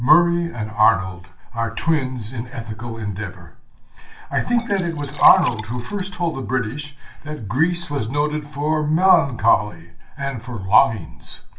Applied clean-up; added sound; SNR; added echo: none; Liquid; 17 dB; reverberation time 0.3 s.